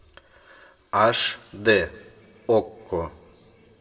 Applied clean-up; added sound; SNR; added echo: none; none; none; reverberation time 0.3 s.